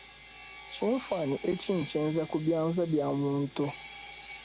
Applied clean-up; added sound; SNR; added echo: none; Sawing; 14 dB; none.